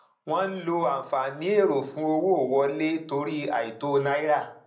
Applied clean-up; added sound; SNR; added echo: none; none; none; reverberation time 0.5 s.